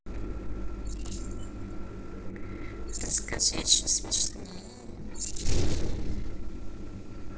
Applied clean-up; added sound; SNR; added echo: neural separator model SepFormer DNS4.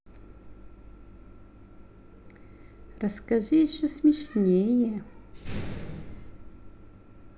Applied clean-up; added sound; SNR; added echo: none; none; none; none.